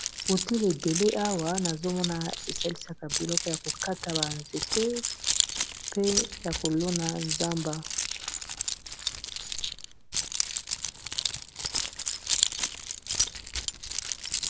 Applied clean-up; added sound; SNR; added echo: none; Keys jangling; -1 dB; none.